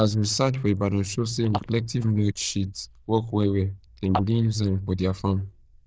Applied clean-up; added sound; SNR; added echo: neural diffusion model UNIVERSE++.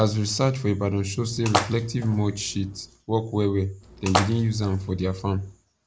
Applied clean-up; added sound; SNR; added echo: none; Splash, splatter; 7 dB; none.